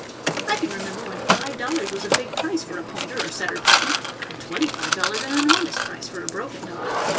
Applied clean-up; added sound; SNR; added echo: none; Mechanisms; -4 dB; reverberation time 0.1 s.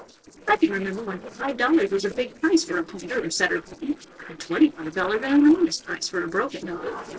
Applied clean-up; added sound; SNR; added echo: neural separator model SepFormer DNS4.